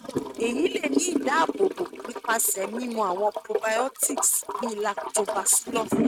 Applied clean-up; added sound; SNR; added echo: neural mask model RNNoise.